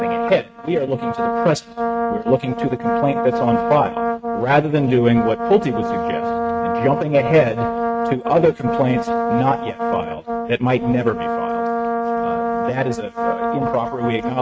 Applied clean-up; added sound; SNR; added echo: neural mask model RNNoise.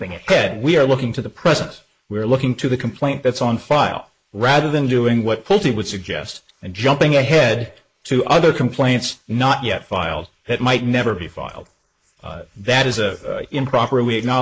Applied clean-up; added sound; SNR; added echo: neural mask model Resemble Enhance denoiser.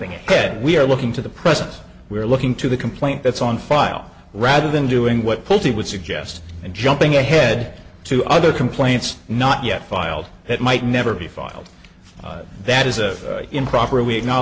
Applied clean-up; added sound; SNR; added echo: none; none; none; none.